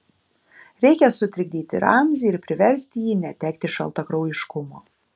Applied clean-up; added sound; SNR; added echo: none; none; none; none.